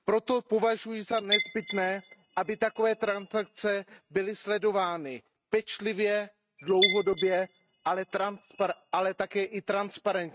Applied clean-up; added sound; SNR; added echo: neural mask model RNNoise.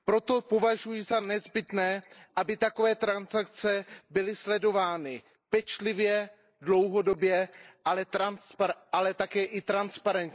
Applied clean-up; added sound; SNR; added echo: neural mask model Resemble Enhance denoiser.